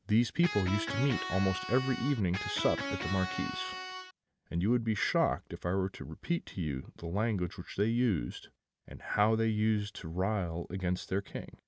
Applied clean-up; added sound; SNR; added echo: none; Electric guitar; 6 dB; none.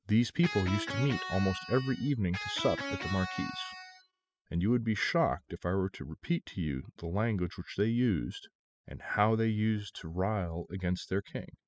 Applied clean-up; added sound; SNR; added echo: classical method spectral subtraction.